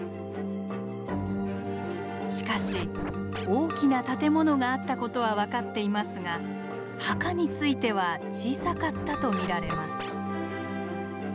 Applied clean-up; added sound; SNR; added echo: none; Scratching (performance technique); 13 dB; none.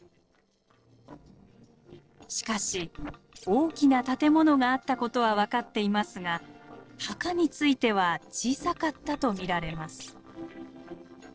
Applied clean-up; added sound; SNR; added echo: neural separator model SepFormer DNS4.